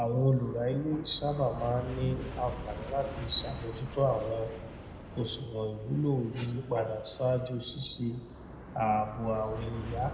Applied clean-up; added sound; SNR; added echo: none; Aircraft; 12 dB; reverberation time 0.8 s.